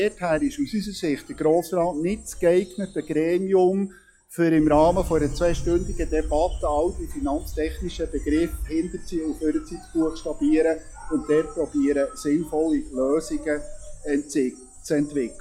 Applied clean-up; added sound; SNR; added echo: classical method log-MMSE.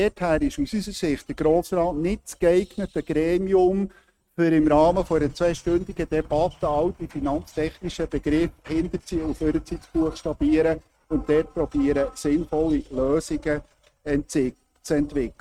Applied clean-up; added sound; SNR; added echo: neural mask model RNNoise.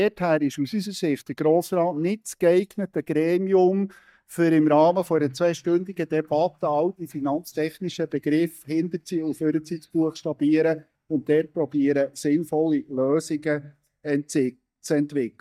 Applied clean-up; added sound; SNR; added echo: neural mask model DeepFilterNet 3.